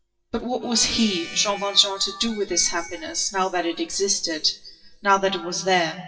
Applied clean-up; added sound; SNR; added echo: classical method WPE with log-MMSE.